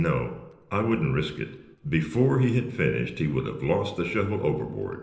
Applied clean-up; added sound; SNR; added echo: neural separator model SepFormer DNS4.